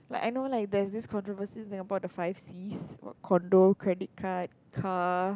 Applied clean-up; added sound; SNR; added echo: none; none; none; none.